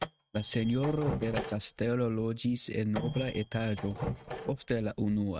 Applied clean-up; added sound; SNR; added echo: neural mask model RNNoise.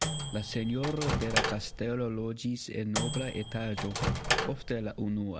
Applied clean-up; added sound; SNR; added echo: none; Microwave oven; 0 dB; none.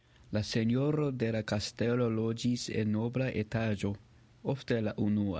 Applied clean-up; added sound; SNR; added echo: none; none; none; none.